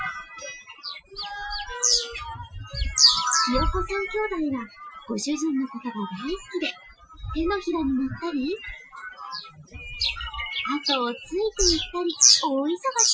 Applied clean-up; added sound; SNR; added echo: classical method Wiener filter.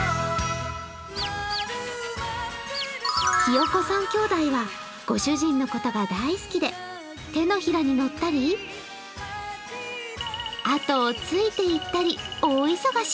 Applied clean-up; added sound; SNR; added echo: none; none; none; none.